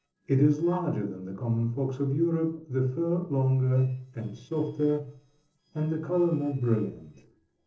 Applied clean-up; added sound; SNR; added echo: neural separator model SepFormer DNS4.